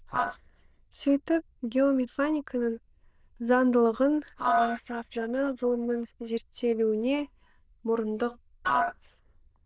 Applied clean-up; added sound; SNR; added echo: neural diffusion model UNIVERSE++.